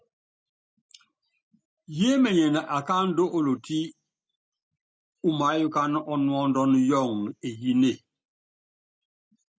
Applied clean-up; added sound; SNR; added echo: none; none; none; none.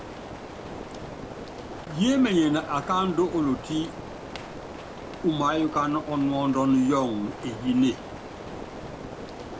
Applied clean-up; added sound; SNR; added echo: none; Rain; 11 dB; none.